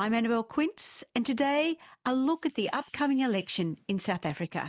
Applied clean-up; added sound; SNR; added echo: neural mask model Resemble Enhance denoiser.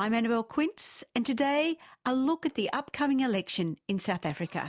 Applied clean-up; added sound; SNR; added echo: none; none; none; none.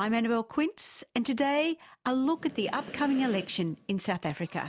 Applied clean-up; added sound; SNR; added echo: none; Breathing; 15 dB; none.